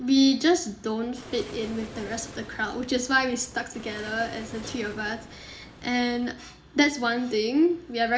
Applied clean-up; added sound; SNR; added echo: none; Waves, surf; 17 dB; reverberation time 0.4 s.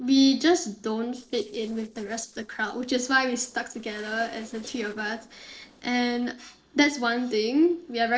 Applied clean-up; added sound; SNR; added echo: neural separator model SepFormer DNS4.